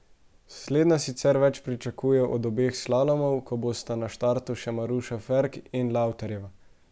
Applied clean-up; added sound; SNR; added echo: none; none; none; none.